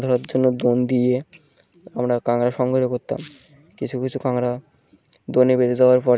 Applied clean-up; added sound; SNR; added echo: none; none; none; none.